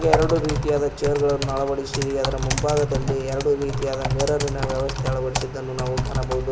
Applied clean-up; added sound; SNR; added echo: none; Typing; 2 dB; none.